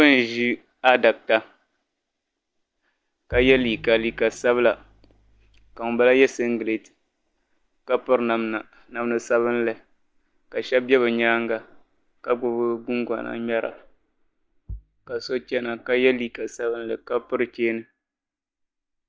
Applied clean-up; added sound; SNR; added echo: neural mask model DeepFilterNet 3.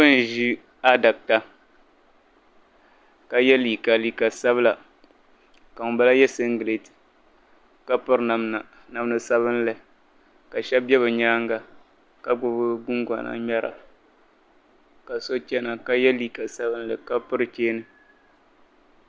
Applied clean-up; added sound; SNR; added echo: none; none; none; none.